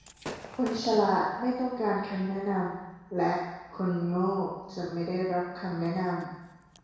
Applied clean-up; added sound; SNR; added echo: none; Gunshot, gunfire / Fireworks; 20 dB; reverberation time 1.1 s.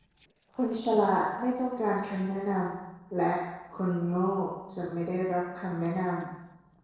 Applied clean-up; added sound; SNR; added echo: neural separator model SepFormer DNS4.